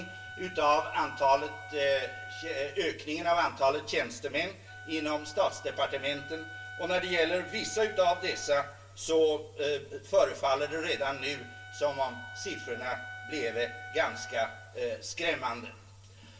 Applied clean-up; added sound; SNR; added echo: none; Wind instrument, woodwind instrument; 15 dB; reverberation time 0.3 s.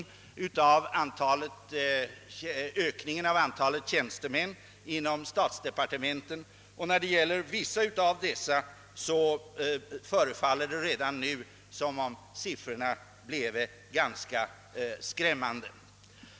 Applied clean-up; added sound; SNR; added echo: none; none; none; none.